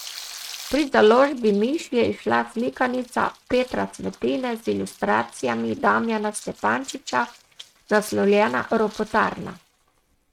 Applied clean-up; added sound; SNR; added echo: neural mask model RNNoise.